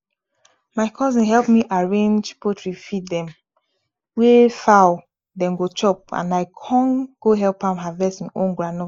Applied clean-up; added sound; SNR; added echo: neural mask model Resemble Enhance denoiser.